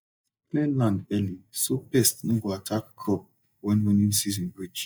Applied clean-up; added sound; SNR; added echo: neural mask model DeepFilterNet 3.